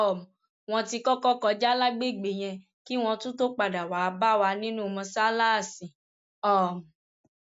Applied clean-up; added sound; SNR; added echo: none; none; none; none.